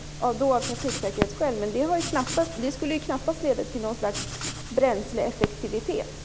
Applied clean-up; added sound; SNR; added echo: none; Fireworks + Writing; 9 dB; none.